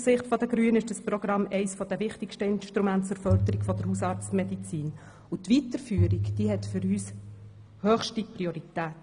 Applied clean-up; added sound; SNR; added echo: none; Bowed string instrument; 4 dB; none.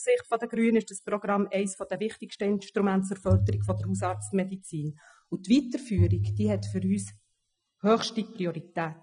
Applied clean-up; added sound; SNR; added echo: classical method Wiener filter.